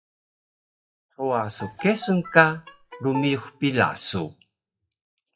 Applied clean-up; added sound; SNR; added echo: classical method WPE with log-MMSE.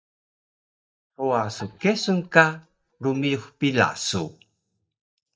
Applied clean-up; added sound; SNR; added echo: neural mask model DeepFilterNet 3.